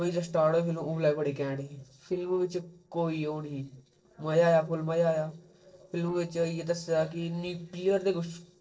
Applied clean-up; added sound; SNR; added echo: neural separator model SepFormer DNS4.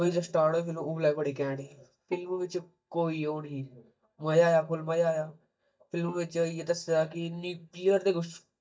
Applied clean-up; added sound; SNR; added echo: neural mask model DeepFilterNet 3.